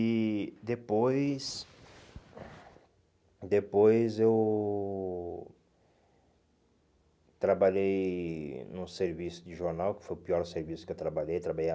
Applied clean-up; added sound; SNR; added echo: none; none; none; none.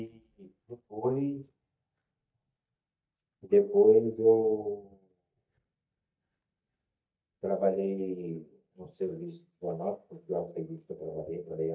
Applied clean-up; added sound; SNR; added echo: neural mask model DeepFilterNet 3.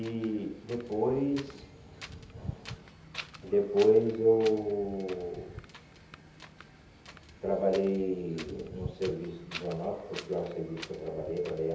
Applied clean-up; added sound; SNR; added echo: none; Wind; 15 dB; reverberation time 0.8 s.